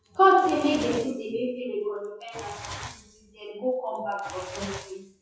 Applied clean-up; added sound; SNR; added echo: classical method WPE with log-MMSE.